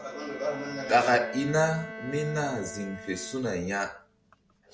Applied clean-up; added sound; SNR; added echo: none; Bowed string instrument; 13 dB; none.